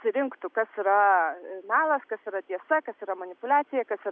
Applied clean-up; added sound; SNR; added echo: none; none; none; none.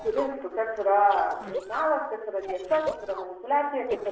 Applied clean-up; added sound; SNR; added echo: neural separator model SepFormer DNS4.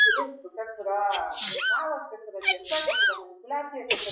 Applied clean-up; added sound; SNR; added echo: classical method WPE with log-MMSE.